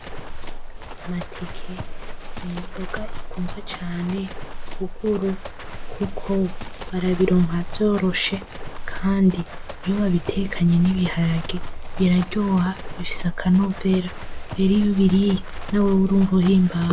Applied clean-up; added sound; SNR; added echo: none; Livestock, farm animals, working animals; 7 dB; none.